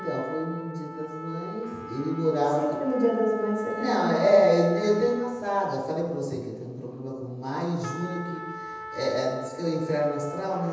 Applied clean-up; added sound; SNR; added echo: none; Trumpet; 13 dB; reverberation time 1.1 s.